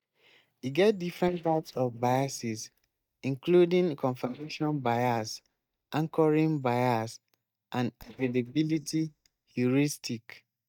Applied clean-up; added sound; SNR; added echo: neural mask model DeepFilterNet 3.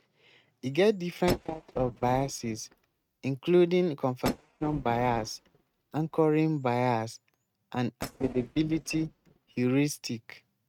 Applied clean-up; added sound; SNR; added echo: neural mask model RNNoise.